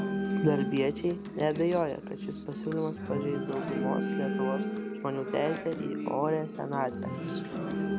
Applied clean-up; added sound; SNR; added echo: none; Acoustic guitar + Organ; 2 dB; none.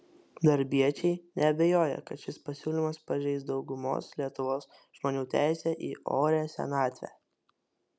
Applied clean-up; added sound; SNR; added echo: none; none; none; none.